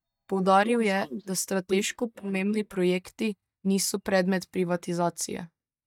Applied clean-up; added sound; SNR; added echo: neural mask model DeepFilterNet 3.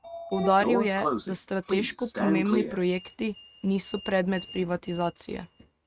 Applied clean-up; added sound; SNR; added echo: neural mask model RNNoise.